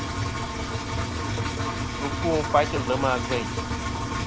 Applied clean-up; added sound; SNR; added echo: none; Engine; -1 dB; none.